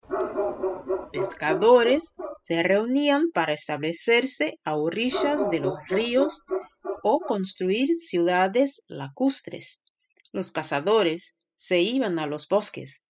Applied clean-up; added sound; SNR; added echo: classical method spectral subtraction.